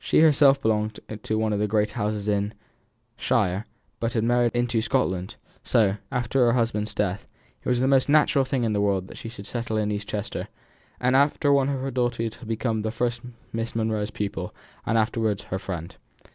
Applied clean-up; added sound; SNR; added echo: none; none; none; none.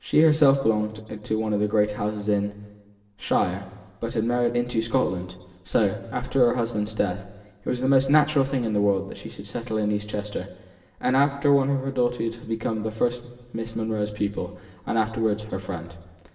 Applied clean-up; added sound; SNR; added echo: none; none; none; reverberation time 1.0 s.